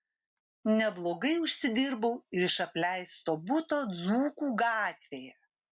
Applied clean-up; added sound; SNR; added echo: none; none; none; none.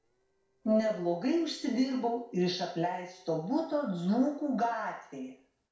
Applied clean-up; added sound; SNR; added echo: neural separator model SepFormer DNS4.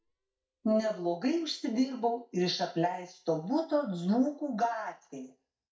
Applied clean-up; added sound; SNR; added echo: neural mask model DeepFilterNet 3.